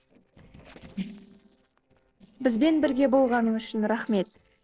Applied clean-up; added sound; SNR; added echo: neural separator model SepFormer DNS4.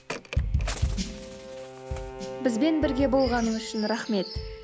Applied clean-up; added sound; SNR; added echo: none; Bowed string instrument + Bird; 12 dB; none.